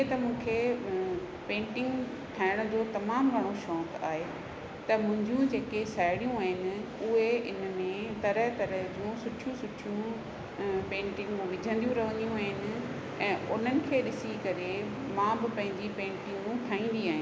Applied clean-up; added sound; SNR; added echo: none; none; none; none.